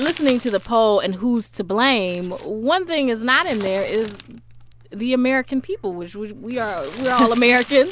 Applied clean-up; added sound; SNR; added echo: none; Crumpling, crinkling; 17 dB; none.